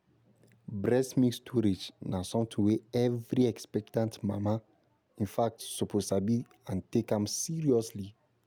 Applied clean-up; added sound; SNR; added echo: none; none; none; none.